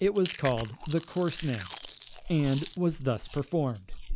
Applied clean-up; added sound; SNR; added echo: none; Chewing, mastication; 10 dB; none.